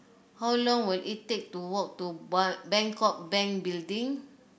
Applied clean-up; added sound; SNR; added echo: none; none; none; none.